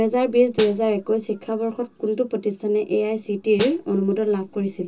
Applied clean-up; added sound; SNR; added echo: none; Snare drum; 12 dB; reverberation time 0.2 s.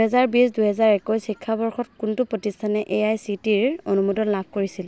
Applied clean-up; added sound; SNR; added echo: none; none; none; none.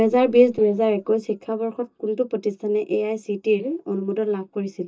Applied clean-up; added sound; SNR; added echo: neural mask model DeepFilterNet 3.